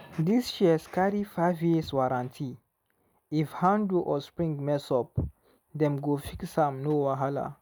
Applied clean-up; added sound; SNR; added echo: none; none; none; none.